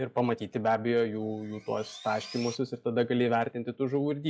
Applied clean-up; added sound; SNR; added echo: classical method log-MMSE.